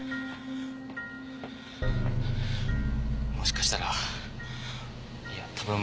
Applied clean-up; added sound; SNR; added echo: none; none; none; none.